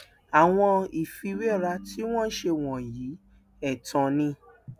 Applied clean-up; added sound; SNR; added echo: none; Ringtone; 17 dB; none.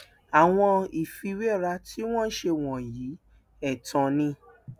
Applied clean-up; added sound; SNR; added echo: none; none; none; none.